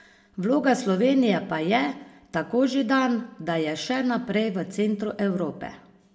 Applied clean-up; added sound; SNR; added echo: none; none; none; reverberation time 0.3 s.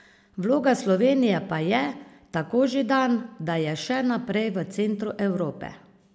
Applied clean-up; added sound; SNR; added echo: none; none; none; none.